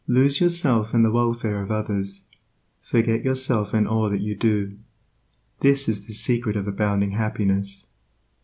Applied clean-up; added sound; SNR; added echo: none; none; none; none.